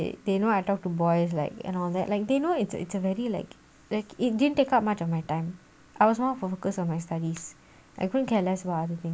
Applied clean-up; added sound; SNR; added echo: none; none; none; none.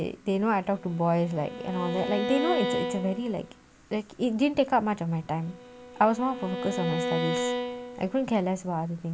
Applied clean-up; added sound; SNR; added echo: none; Bowed string instrument; 6 dB; none.